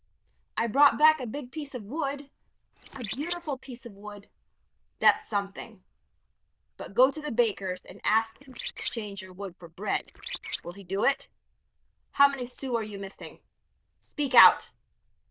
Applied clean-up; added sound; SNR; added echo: neural diffusion model UNIVERSE++.